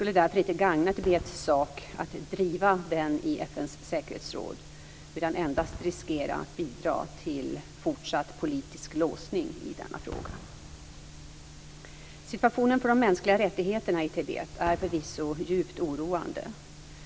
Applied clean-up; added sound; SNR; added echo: none; Fireworks; 20 dB; none.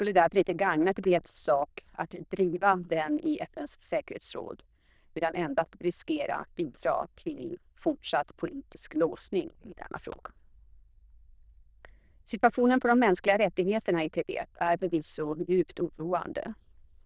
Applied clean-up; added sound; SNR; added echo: neural diffusion model UNIVERSE++.